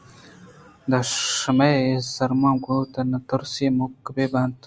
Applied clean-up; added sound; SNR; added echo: none; none; none; none.